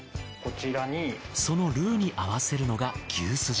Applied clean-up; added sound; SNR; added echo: none; none; none; none.